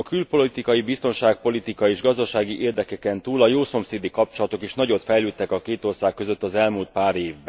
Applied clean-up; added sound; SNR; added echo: none; none; none; none.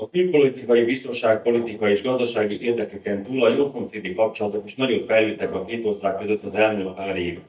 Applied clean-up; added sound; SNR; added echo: neural mask model DeepFilterNet 3.